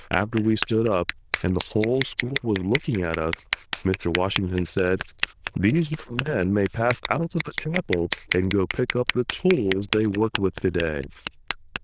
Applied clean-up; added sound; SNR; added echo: neural diffusion model UNIVERSE++.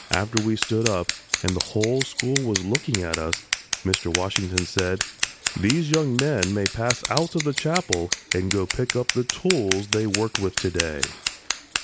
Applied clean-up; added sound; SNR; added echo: none; Scissors; 4 dB; none.